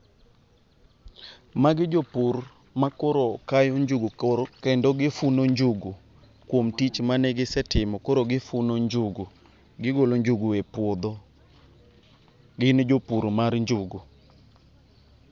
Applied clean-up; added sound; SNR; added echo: none; none; none; none.